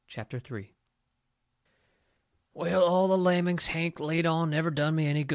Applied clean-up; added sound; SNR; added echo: none; none; none; none.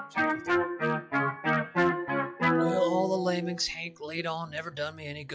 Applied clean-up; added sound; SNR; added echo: classical method log-MMSE.